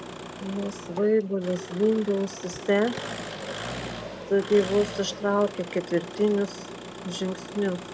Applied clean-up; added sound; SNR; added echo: none; Engine; 10 dB; none.